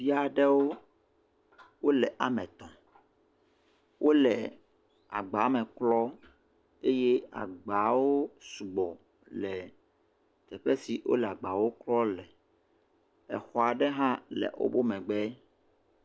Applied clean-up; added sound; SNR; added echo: none; none; none; none.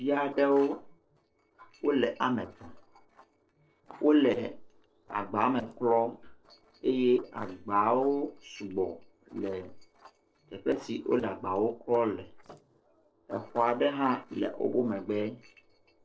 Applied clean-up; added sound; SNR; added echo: neural separator model SepFormer DNS4.